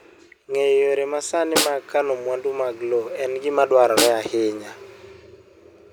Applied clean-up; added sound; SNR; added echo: none; Snare drum; 6 dB; none.